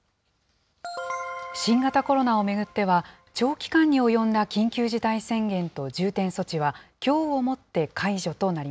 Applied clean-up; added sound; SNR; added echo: none; none; none; none.